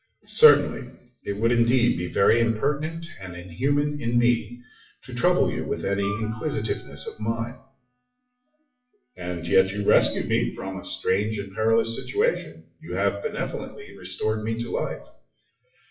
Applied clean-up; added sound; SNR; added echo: classical method WPE with log-MMSE.